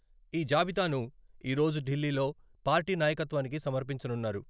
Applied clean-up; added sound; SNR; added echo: none; none; none; none.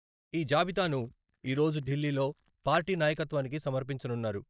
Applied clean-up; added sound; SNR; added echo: neural mask model DeepFilterNet 3.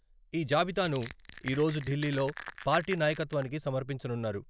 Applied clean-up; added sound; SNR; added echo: none; Crushing; 15 dB; none.